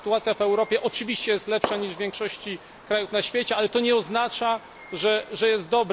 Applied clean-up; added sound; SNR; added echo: none; Fireworks; 14 dB; none.